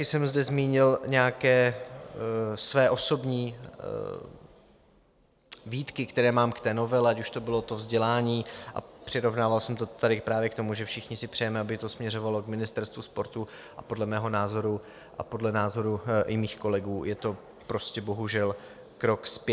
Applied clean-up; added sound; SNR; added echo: none; none; none; none.